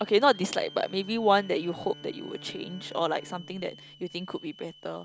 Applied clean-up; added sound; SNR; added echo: none; Hiss / Alarm + Bowed string instrument; 19 dB; none.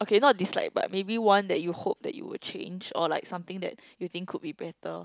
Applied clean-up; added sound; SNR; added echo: none; none; none; none.